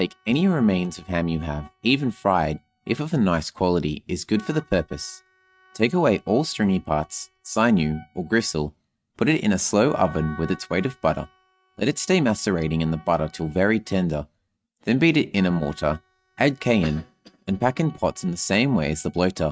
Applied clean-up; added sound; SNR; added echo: neural mask model RNNoise.